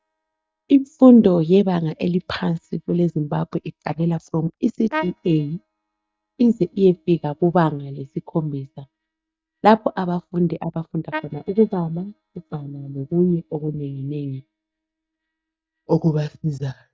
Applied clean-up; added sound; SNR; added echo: neural mask model DeepFilterNet 3.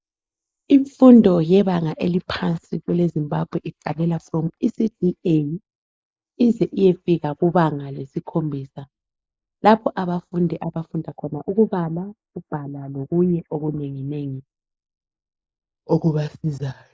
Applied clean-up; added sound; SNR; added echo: neural mask model Resemble Enhance denoiser.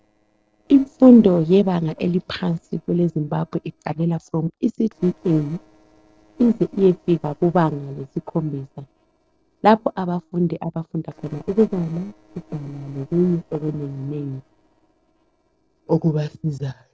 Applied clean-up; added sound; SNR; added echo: neural separator model SepFormer DNS4.